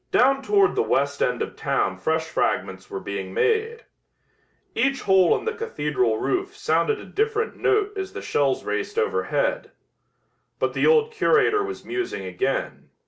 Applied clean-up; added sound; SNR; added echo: none; none; none; none.